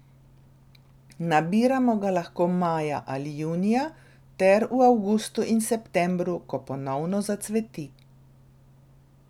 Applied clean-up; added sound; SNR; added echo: none; none; none; none.